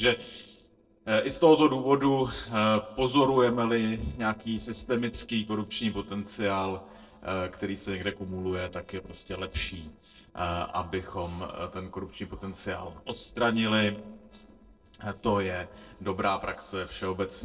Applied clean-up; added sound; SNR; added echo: neural separator model SepFormer DNS4.